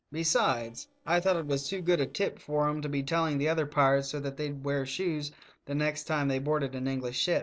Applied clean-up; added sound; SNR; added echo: neural separator model SepFormer DNS4.